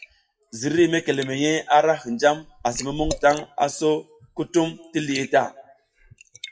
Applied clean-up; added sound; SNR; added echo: classical method WPE with log-MMSE.